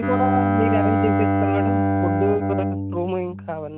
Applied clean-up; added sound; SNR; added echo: neural mask model RNNoise.